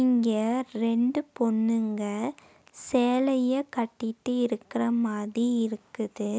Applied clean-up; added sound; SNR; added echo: none; none; none; none.